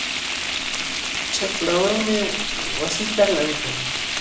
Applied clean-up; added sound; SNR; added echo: none; Frying (food); 1 dB; reverberation time 0.8 s.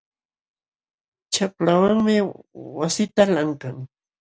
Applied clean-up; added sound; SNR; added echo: none; none; none; none.